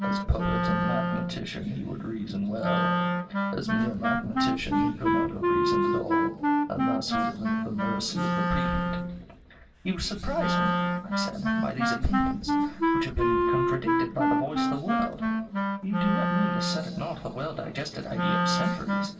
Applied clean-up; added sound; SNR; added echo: none; Wind instrument, woodwind instrument; -5 dB; reverberation time 2.3 s.